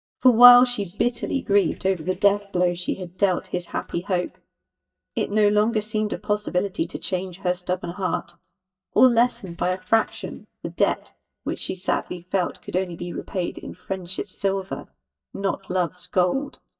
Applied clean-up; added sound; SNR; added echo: neural mask model DeepFilterNet 3.